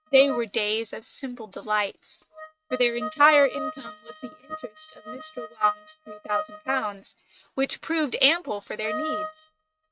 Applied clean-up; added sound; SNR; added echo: neural mask model RNNoise.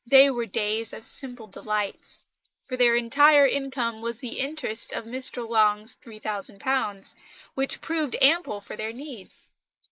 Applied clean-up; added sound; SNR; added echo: neural mask model Resemble Enhance denoiser.